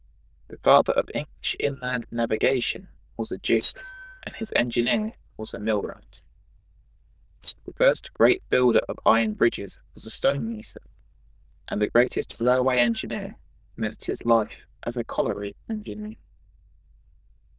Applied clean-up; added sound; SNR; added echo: neural diffusion model UNIVERSE++.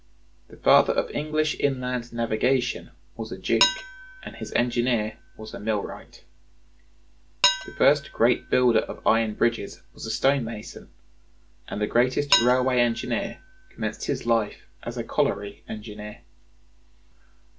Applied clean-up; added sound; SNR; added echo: none; Dishes, pots, and pans; 7 dB; none.